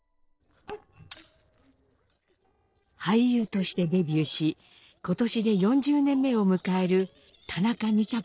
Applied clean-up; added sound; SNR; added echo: neural separator model SepFormer DNS4.